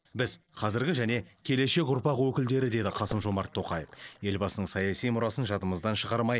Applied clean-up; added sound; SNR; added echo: neural separator model SepFormer DNS4.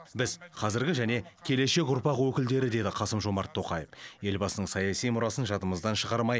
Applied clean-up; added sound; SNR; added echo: none; none; none; none.